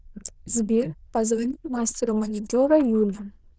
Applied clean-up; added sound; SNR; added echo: neural diffusion model UNIVERSE++.